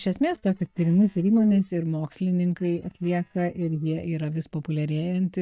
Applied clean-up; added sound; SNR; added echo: neural mask model DeepFilterNet 3.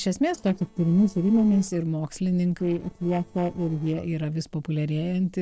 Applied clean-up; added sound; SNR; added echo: neural separator model SepFormer DNS4.